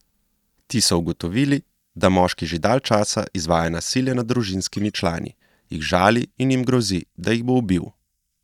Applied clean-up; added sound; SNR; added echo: neural mask model DeepFilterNet 3.